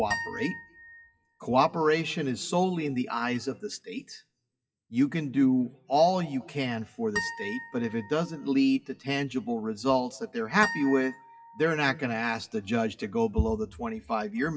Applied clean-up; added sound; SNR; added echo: classical method WPE with log-MMSE.